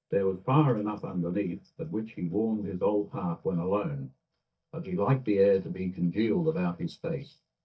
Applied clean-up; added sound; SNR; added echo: neural mask model DeepFilterNet 3.